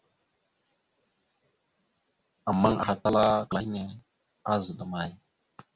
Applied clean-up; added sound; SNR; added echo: none; none; none; none.